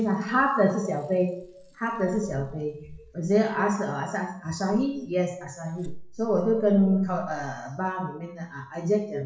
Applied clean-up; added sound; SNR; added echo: classical method WPE with log-MMSE.